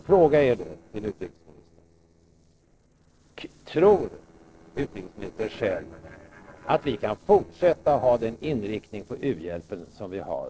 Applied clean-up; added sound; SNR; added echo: neural separator model SepFormer DNS4.